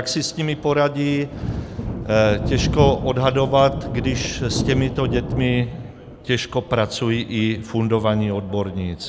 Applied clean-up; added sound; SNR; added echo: none; Thunder; 7 dB; none.